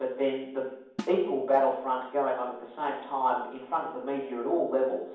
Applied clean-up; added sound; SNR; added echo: none; Snare drum; 17 dB; reverberation time 1.2 s.